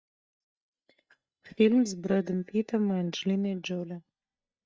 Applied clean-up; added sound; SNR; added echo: neural mask model DeepFilterNet 3.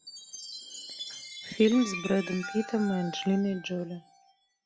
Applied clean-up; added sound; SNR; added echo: classical method log-MMSE.